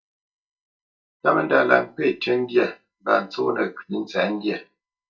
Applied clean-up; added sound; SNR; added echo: neural mask model DeepFilterNet 3.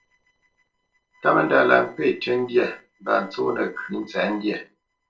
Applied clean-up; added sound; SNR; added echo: neural separator model SepFormer DNS4.